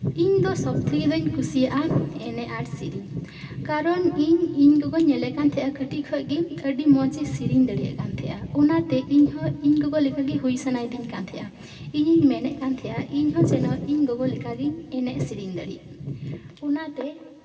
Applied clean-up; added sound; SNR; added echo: none; none; none; reverberation time 1.9 s.